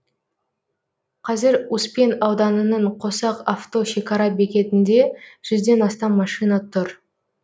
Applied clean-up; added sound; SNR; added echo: none; none; none; none.